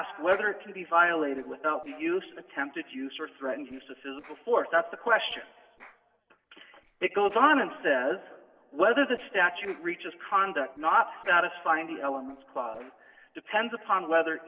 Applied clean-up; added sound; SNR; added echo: neural separator model SepFormer DNS4.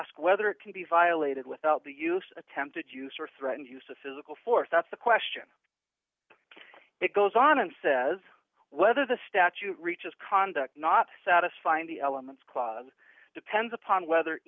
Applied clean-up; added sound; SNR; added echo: none; none; none; none.